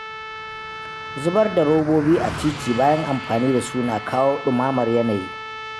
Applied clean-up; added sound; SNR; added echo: none; Trumpet + Car passing by; 11 dB; none.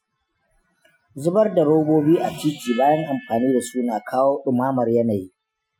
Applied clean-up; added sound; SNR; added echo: classical method Wiener filter.